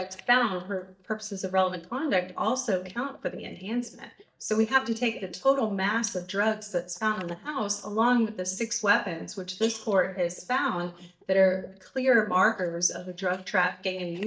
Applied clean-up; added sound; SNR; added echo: neural mask model DeepFilterNet 3.